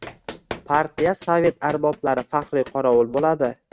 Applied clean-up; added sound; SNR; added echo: neural mask model RNNoise.